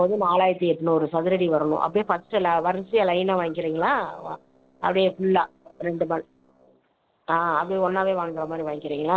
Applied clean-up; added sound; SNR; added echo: neural separator model SepFormer DNS4.